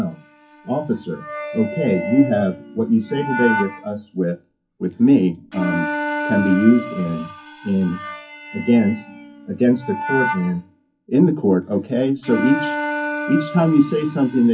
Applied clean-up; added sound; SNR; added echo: classical method WPE with log-MMSE.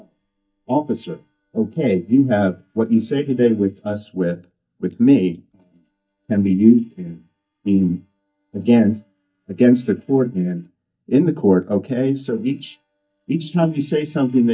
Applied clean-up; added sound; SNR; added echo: neural mask model DeepFilterNet 3.